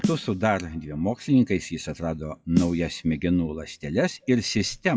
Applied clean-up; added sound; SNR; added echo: classical method WPE with log-MMSE.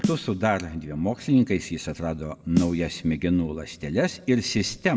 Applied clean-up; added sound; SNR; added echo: none; Snare drum; 10 dB; reverberation time 0.8 s.